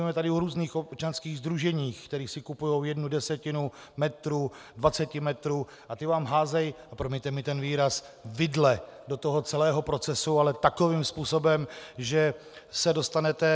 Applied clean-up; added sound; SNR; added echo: none; none; none; none.